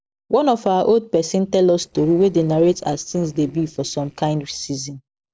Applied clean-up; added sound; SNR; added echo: neural separator model SepFormer DNS4.